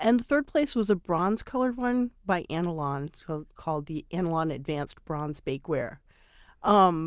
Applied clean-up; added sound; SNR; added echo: none; none; none; none.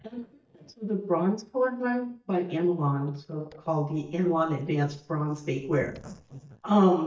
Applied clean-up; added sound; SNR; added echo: neural mask model DeepFilterNet 3.